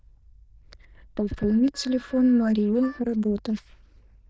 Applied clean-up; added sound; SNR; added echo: neural diffusion model UNIVERSE++.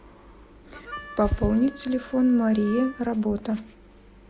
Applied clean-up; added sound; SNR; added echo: none; Harmonica; 18 dB; none.